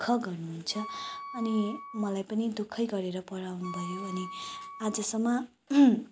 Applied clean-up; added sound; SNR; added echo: none; Wind instrument, woodwind instrument; 14 dB; none.